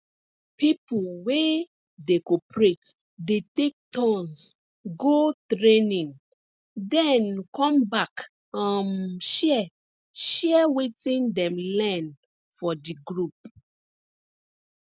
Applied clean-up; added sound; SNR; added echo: none; none; none; none.